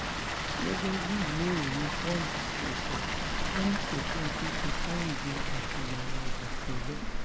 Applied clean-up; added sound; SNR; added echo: none; Water; -4 dB; none.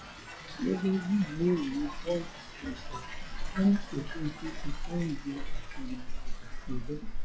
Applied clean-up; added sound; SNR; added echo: classical method log-MMSE.